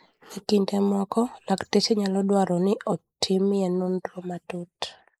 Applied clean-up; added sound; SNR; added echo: neural mask model Resemble Enhance denoiser.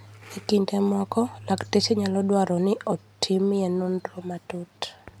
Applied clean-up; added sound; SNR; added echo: none; none; none; none.